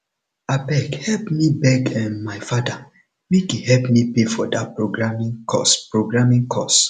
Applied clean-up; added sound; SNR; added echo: none; none; none; none.